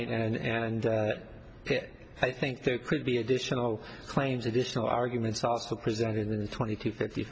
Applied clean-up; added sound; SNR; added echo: none; none; none; none.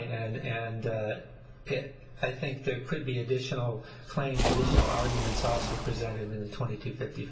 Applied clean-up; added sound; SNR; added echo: none; Splash, splatter; -4 dB; reverberation time 0.3 s.